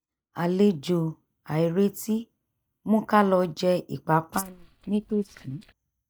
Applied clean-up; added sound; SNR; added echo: neural mask model DeepFilterNet 3.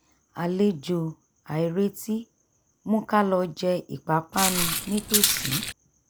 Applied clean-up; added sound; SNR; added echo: none; Walk, footsteps; -1 dB; none.